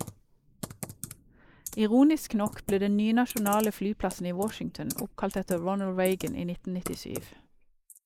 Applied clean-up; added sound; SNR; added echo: neural mask model Resemble Enhance denoiser.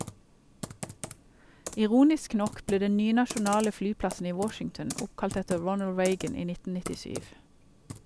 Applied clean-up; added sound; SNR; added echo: none; Computer keyboard; 13 dB; none.